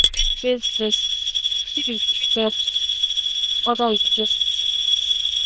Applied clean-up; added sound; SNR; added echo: neural diffusion model UNIVERSE++.